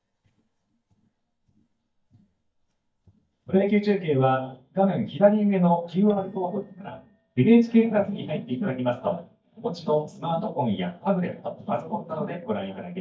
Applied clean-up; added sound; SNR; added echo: neural mask model DeepFilterNet 3.